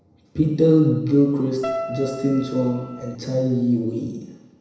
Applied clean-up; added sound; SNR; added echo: none; Keyboard (musical); 10 dB; reverberation time 1.0 s.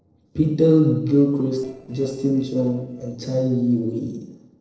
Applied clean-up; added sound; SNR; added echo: neural separator model SepFormer DNS4.